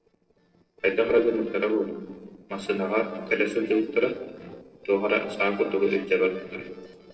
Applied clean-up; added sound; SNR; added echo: neural separator model SepFormer DNS4.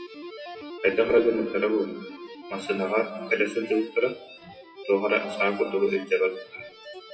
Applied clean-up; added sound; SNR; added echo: classical method WPE with log-MMSE.